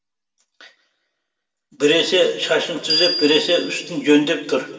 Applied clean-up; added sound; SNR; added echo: none; Bell; 5 dB; reverberation time 1.8 s.